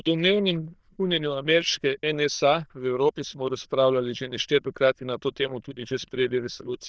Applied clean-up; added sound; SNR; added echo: neural diffusion model UNIVERSE++.